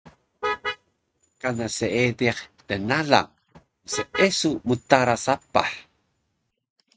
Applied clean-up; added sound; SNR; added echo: neural mask model RNNoise.